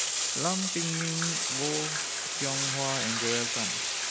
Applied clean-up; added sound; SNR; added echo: none; Bathtub (filling or washing); -4 dB; none.